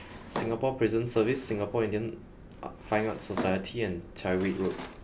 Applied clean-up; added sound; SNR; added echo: none; Drawer open or close; 12 dB; none.